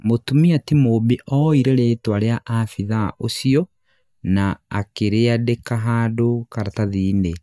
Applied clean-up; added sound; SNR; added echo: neural mask model DeepFilterNet 3.